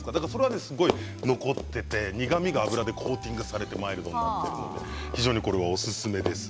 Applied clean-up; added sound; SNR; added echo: none; Run; 10 dB; none.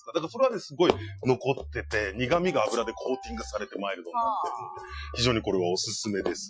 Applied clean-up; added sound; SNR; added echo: classical method Wiener filter.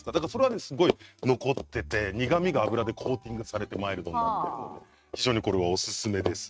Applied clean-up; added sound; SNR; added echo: neural mask model RNNoise.